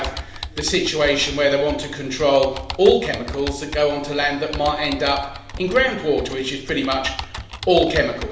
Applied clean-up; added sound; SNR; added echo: none; Computer keyboard; 12 dB; reverberation time 0.9 s.